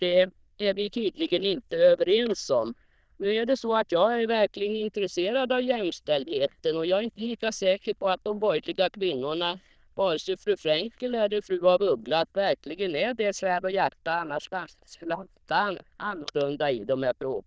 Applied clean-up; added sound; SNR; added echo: neural diffusion model UNIVERSE++.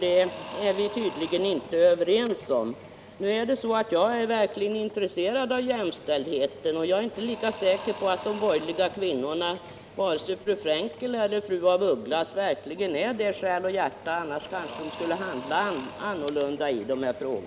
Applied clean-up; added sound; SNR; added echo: none; Engine / Drill / Mechanisms; 17 dB; none.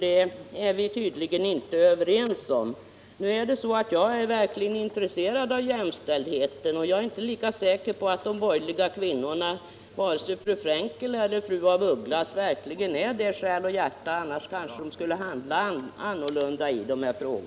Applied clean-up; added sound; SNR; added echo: none; none; none; none.